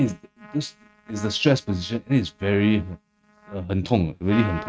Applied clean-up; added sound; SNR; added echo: neural mask model RNNoise.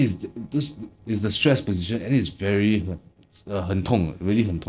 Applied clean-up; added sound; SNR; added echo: neural separator model SepFormer DNS4.